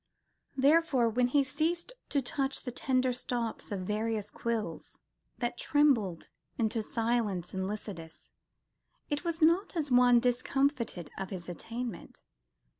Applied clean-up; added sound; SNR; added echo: none; none; none; none.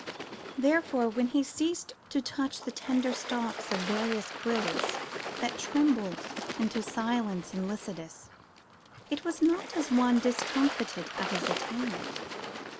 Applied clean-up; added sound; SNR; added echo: none; Water / Bird; 7 dB; none.